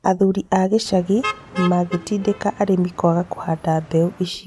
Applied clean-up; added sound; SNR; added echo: none; Motor vehicle (road); 14 dB; none.